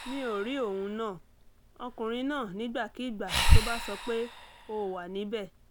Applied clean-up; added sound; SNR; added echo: none; Breathing; -5 dB; none.